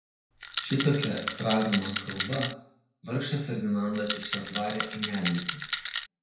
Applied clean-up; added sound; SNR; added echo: none; Rattle; 4 dB; reverberation time 0.5 s.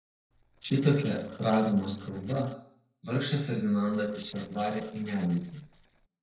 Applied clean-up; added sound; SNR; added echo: neural separator model SepFormer DNS4.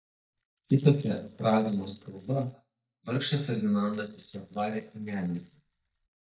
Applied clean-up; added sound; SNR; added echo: neural mask model DeepFilterNet 3.